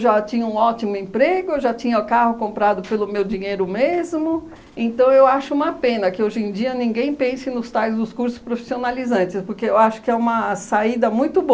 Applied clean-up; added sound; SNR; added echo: none; none; none; none.